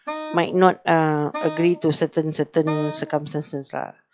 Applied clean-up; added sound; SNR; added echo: classical method log-MMSE.